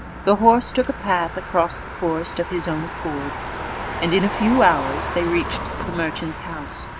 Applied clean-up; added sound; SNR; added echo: none; Motor vehicle (road); 7 dB; none.